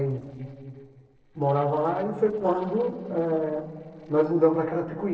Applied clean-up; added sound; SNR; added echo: neural separator model SepFormer DNS4.